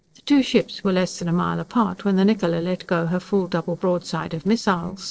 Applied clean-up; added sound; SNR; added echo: neural separator model SepFormer DNS4.